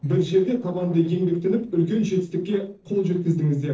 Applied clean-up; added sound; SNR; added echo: neural separator model SepFormer DNS4.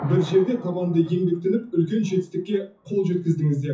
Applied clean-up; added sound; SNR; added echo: classical method WPE with log-MMSE.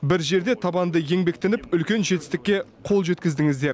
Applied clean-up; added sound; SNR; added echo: none; none; none; none.